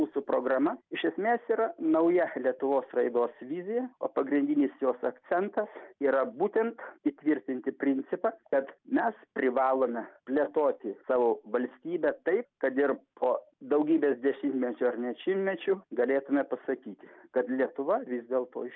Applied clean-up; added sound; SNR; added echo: none; none; none; none.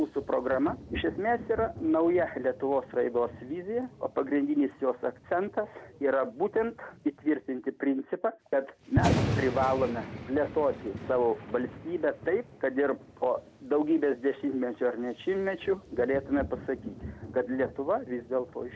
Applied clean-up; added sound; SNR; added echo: none; Thunder; 10 dB; none.